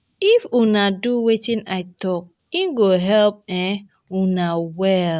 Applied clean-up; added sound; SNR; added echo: none; none; none; none.